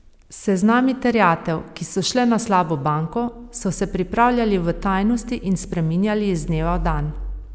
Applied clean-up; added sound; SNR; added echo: none; none; none; none.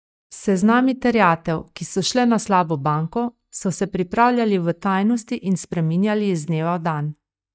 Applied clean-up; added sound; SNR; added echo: neural mask model DeepFilterNet 3.